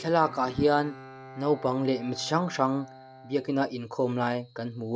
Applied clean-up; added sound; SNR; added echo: none; Bowed string instrument; 20 dB; none.